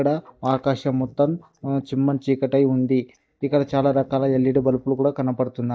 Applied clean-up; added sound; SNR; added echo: neural mask model DeepFilterNet 3.